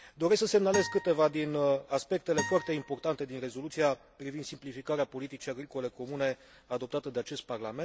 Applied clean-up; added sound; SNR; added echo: none; Acoustic guitar; 10 dB; none.